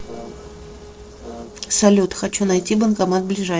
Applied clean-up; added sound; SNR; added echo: neural separator model SepFormer DNS4.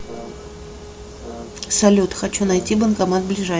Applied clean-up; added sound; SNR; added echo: none; Brass instrument + Bowed string instrument; 18 dB; none.